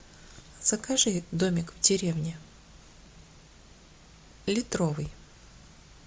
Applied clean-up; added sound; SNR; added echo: none; none; none; none.